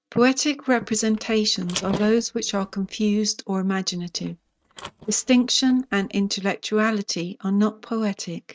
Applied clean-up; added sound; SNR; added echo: neural mask model RNNoise.